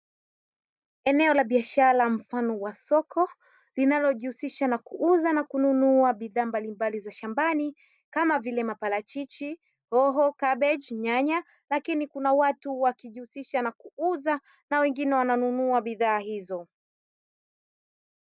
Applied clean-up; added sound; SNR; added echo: none; none; none; none.